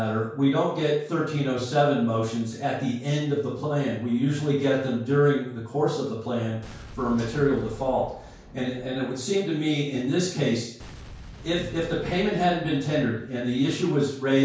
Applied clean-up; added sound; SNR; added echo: none; Boom; 19 dB; reverberation time 0.5 s.